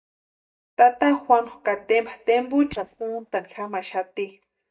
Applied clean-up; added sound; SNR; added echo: neural mask model DeepFilterNet 3.